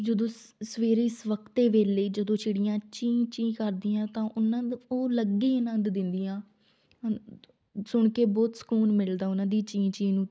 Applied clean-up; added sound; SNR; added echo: none; none; none; none.